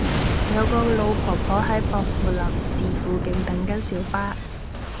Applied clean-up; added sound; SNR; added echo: none; Boom; -3 dB; none.